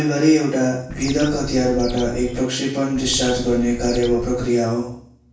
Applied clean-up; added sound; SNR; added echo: none; Bird; 11 dB; reverberation time 0.7 s.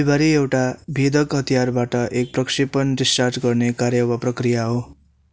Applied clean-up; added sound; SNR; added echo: none; none; none; none.